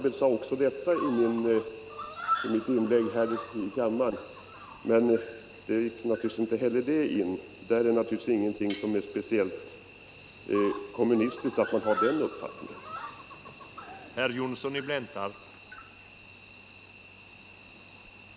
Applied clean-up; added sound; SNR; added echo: none; Cricket + Cutlery, silverware; 12 dB; none.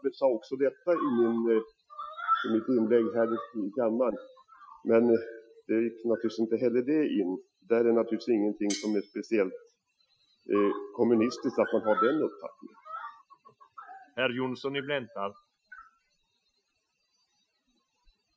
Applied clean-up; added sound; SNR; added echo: classical method Wiener filter.